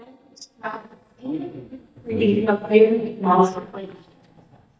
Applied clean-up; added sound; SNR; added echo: neural mask model DeepFilterNet 3.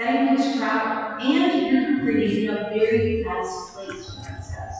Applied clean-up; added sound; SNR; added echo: classical method WPE with log-MMSE.